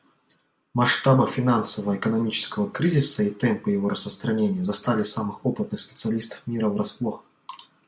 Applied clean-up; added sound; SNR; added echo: none; none; none; none.